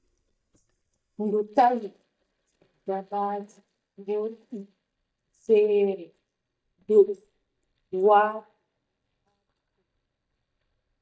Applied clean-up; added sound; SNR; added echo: neural mask model DeepFilterNet 3.